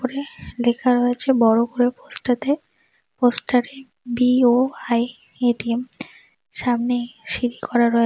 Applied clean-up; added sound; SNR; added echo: none; none; none; none.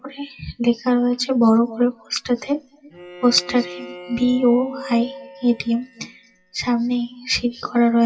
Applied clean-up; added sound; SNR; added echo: classical method WPE with log-MMSE.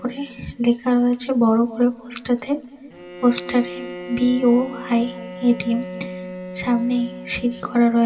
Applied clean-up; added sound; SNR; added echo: none; Bowed string instrument; 15 dB; reverberation time 2.0 s.